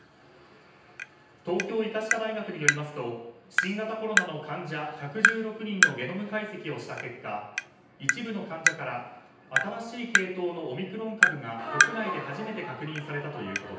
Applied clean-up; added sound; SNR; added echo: none; Tap; -3 dB; reverberation time 0.9 s.